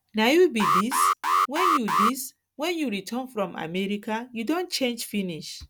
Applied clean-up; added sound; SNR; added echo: none; Alarm; -4 dB; none.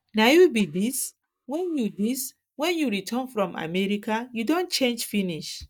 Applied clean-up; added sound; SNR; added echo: neural mask model DeepFilterNet 3.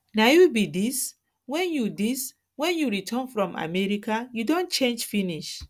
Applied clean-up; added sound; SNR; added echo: none; none; none; none.